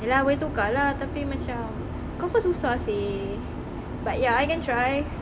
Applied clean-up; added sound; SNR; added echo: none; none; none; none.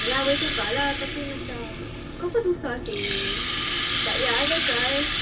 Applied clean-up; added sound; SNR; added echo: none; Rattle (instrument); 0 dB; reverberation time 0.1 s.